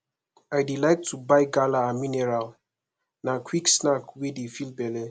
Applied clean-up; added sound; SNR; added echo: none; none; none; none.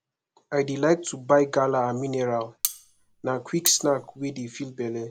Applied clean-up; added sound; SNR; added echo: none; Cutlery, silverware; 8 dB; none.